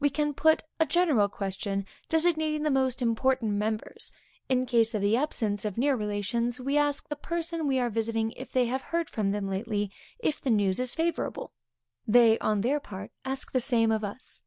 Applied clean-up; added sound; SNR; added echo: none; none; none; none.